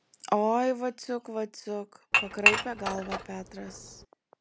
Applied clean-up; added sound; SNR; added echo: none; Dishes, pots, and pans / Chink, clink; -3 dB; none.